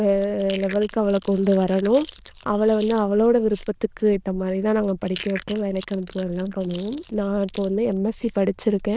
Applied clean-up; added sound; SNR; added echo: neural diffusion model UNIVERSE++.